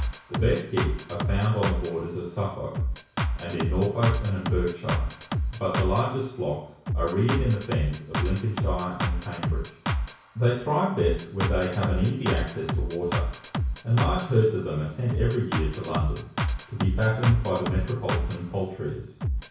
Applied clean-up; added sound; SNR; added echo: none; Drum kit; 2 dB; reverberation time 0.6 s.